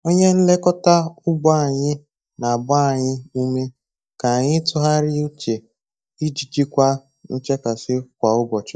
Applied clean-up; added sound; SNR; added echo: neural mask model DeepFilterNet 3.